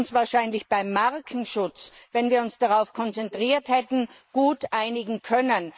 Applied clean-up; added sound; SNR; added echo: neural mask model Resemble Enhance denoiser.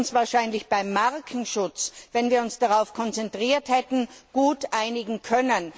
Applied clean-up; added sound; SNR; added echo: none; none; none; none.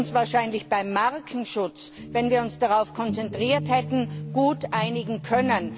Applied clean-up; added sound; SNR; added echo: none; Guitar; 10 dB; none.